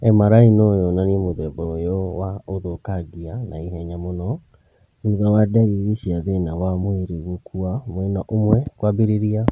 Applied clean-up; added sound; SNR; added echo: none; none; none; none.